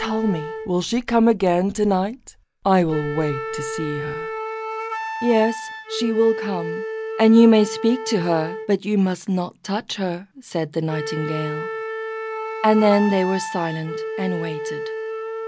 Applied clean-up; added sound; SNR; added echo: none; Wind instrument, woodwind instrument; 8 dB; none.